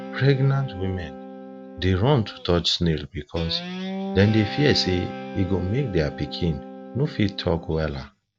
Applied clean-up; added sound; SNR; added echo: none; Guitar; 11 dB; none.